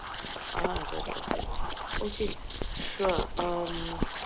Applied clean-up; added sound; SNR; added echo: none; Chewing, mastication + Liquid; -3 dB; none.